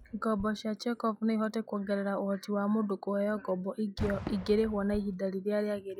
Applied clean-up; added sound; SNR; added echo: classical method log-MMSE.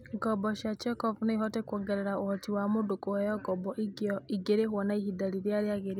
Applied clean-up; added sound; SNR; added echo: none; none; none; none.